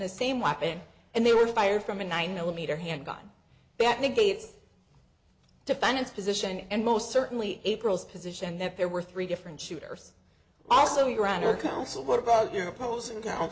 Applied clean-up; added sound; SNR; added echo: none; none; none; none.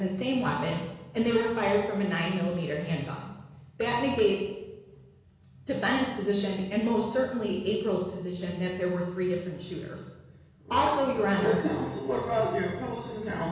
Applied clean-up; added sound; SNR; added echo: none; none; none; reverberation time 1.1 s.